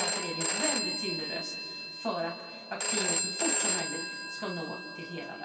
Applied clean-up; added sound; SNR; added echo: none; Telephone; -5 dB; reverberation time 2.5 s.